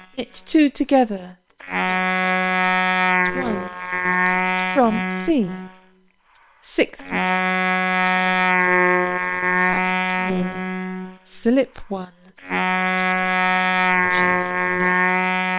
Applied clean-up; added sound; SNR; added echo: neural separator model SepFormer WHAM!.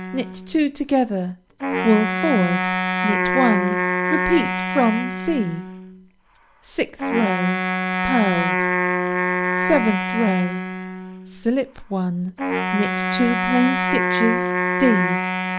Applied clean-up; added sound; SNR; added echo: none; Wind instrument, woodwind instrument; 0 dB; none.